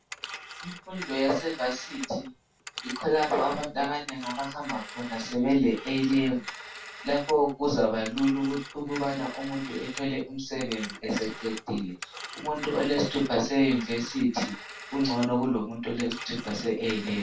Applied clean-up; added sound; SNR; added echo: none; Telephone; 13 dB; reverberation time 0.2 s.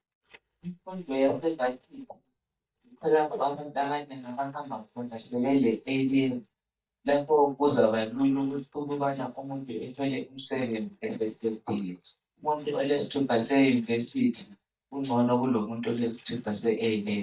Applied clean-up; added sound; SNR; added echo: neural mask model DeepFilterNet 3.